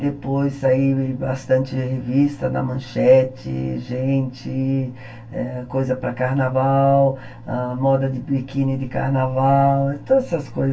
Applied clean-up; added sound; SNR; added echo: none; none; none; reverberation time 0.1 s.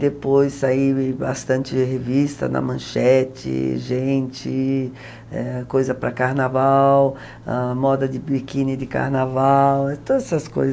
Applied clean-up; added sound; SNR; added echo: none; none; none; none.